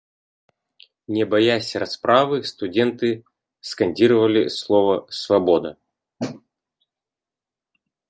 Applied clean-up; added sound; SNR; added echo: none; none; none; none.